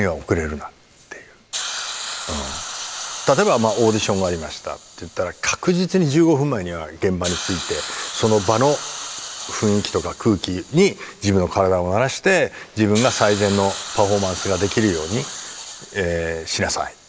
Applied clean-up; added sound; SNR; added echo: none; Hiss; 12 dB; none.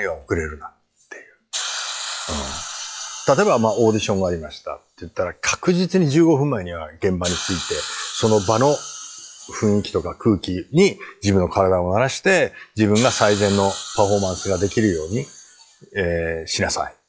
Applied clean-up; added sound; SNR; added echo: classical method log-MMSE.